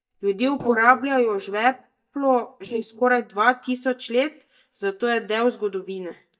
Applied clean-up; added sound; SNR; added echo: neural mask model DeepFilterNet 3.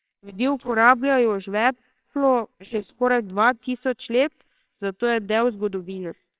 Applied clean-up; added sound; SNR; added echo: neural separator model SepFormer WHAMR!.